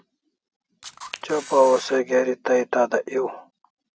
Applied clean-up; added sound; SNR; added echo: none; Camera; 15 dB; none.